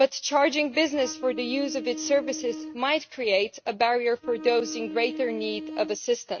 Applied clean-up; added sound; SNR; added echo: neural mask model RNNoise.